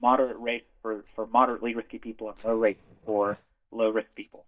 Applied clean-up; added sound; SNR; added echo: neural mask model DeepFilterNet 3.